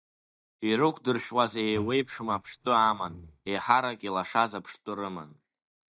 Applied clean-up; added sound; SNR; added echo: neural mask model DeepFilterNet 3.